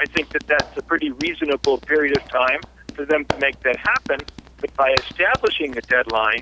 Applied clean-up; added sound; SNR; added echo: none; Hands; 12 dB; none.